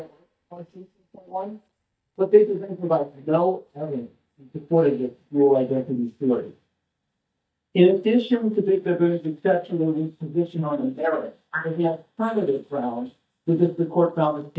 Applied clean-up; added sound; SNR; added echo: neural mask model DeepFilterNet 3.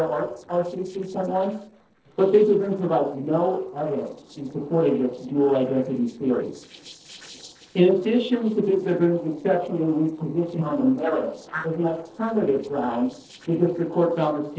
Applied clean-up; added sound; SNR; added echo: neural separator model SepFormer DNS4.